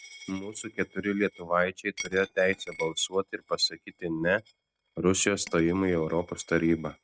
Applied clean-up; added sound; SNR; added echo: neural mask model RNNoise.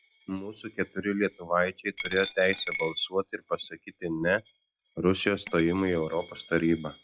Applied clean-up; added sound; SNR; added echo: classical method log-MMSE.